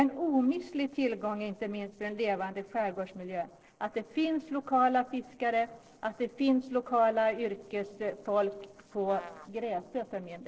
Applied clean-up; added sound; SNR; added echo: neural separator model SepFormer DNS4.